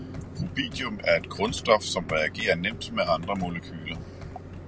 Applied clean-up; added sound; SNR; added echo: none; Computer keyboard; 13 dB; none.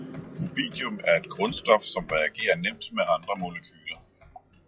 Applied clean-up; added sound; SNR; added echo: classical method log-MMSE.